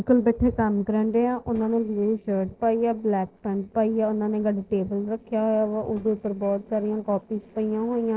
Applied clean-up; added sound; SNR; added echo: neural separator model SepFormer DNS4.